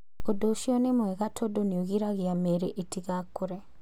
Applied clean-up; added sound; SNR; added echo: none; none; none; none.